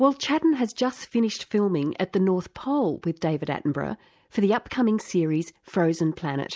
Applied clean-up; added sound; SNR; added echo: none; none; none; none.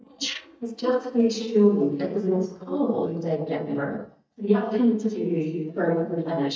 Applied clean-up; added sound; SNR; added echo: neural mask model DeepFilterNet 3.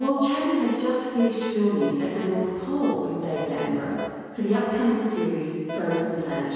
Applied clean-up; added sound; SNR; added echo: none; Alarm; 11 dB; reverberation time 1.9 s.